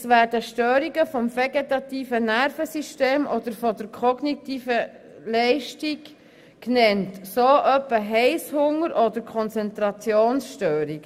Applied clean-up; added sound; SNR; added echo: none; none; none; none.